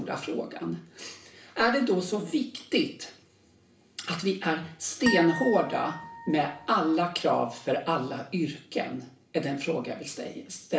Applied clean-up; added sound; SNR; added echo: none; Harp; 7 dB; reverberation time 0.4 s.